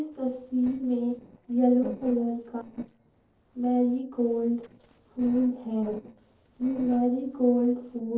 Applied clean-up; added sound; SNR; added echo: neural separator model SepFormer DNS4.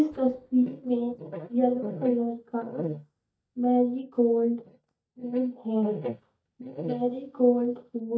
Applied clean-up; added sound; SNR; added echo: neural mask model DeepFilterNet 3.